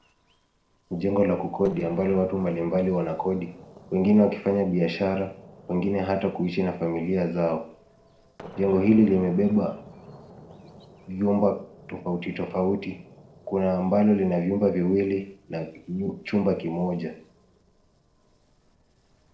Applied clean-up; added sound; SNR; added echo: neural separator model SepFormer DNS4.